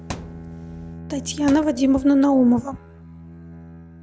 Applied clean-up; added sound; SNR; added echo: none; Thump, thud + Bowed string instrument; 15 dB; none.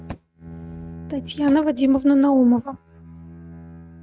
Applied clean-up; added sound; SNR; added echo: neural mask model RNNoise.